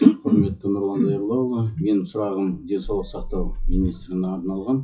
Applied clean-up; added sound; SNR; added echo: classical method WPE with log-MMSE.